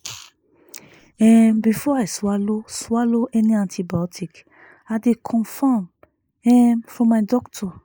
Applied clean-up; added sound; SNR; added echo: neural mask model Resemble Enhance denoiser.